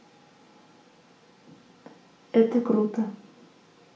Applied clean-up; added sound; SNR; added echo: none; none; none; reverberation time 0.4 s.